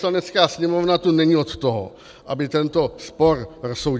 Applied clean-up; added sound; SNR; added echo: none; none; none; none.